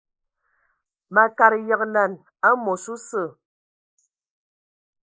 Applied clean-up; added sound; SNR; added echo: neural mask model Resemble Enhance denoiser.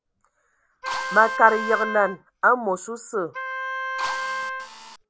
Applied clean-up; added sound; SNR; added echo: none; Wind instrument, woodwind instrument + Drill; 6 dB; none.